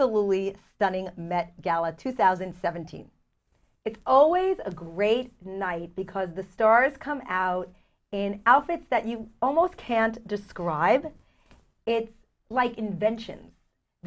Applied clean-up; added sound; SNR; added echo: none; none; none; none.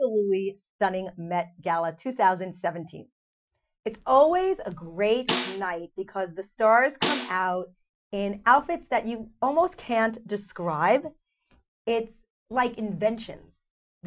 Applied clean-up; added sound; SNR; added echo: classical method Wiener filter.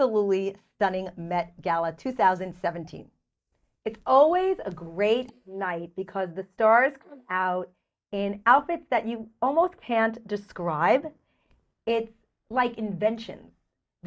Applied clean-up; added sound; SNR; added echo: neural mask model DeepFilterNet 3.